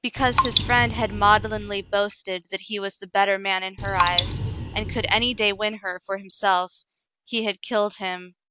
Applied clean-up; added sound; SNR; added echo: none; Raindrop; 2 dB; none.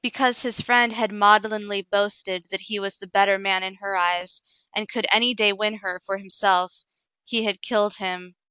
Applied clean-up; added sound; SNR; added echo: none; none; none; none.